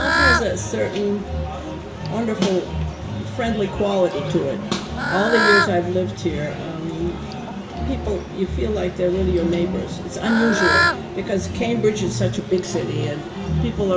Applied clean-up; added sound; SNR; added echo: none; Bird / Fowl; 5 dB; reverberation time 0.6 s.